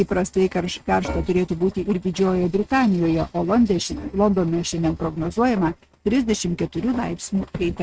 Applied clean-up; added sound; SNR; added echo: neural mask model RNNoise.